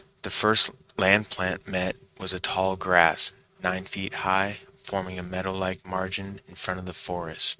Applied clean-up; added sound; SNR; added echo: neural mask model RNNoise.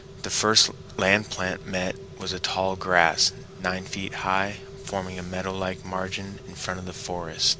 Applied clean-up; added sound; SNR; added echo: none; Rain; 15 dB; none.